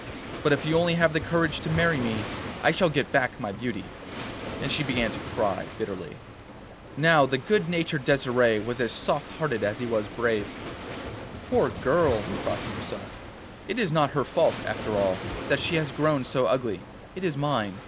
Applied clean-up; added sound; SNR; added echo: none; Waves, surf; 10 dB; none.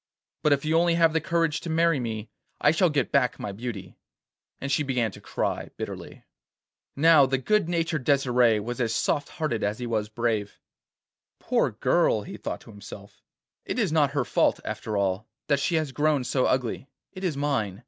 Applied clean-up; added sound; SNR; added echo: none; none; none; none.